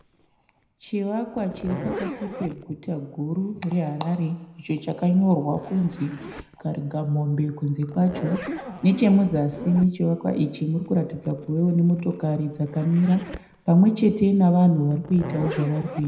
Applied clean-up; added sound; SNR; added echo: none; Zipper (clothing); 15 dB; reverberation time 0.8 s.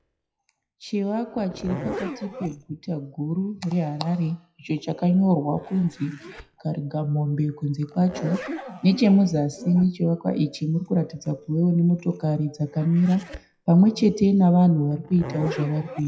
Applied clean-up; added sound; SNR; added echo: classical method WPE with log-MMSE.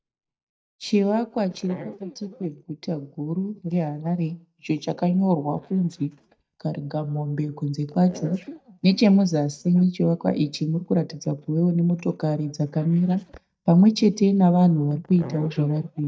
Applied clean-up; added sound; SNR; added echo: neural mask model DeepFilterNet 3.